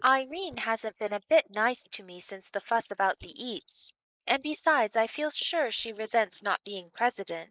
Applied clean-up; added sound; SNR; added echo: neural mask model Resemble Enhance denoiser.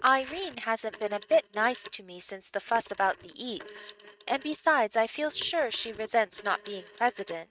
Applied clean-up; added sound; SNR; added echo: neural mask model RNNoise.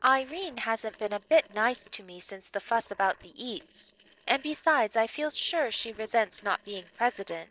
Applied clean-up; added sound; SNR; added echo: neural separator model SepFormer DNS4.